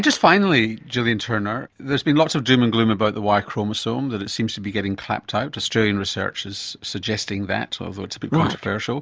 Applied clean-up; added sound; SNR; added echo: none; none; none; none.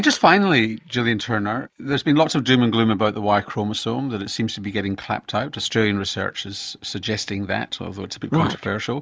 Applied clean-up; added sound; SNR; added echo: neural mask model Resemble Enhance denoiser.